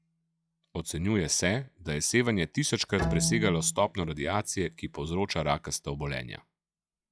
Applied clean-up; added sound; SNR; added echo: classical method log-MMSE.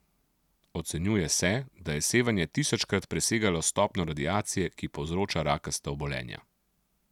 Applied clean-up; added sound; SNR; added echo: none; none; none; none.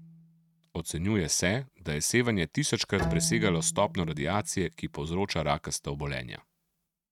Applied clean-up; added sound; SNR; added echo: neural mask model RNNoise.